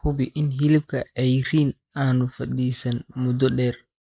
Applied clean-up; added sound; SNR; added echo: neural mask model Resemble Enhance denoiser.